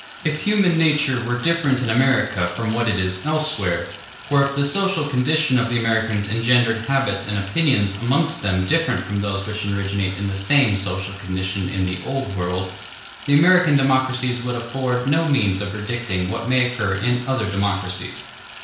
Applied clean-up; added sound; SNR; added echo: none; Sink (filling or washing); 14 dB; reverberation time 0.5 s.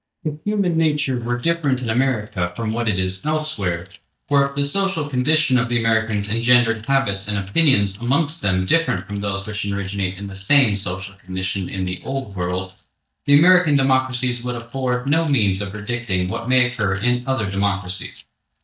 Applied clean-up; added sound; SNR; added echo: neural mask model DeepFilterNet 3.